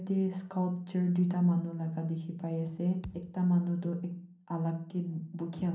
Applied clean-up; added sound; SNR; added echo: none; Thump, thud; 18 dB; reverberation time 0.6 s.